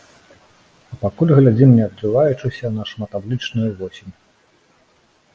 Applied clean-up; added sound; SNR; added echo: none; none; none; none.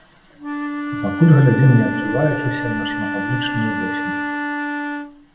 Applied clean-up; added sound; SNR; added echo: none; Wind instrument, woodwind instrument; 5 dB; reverberation time 1.0 s.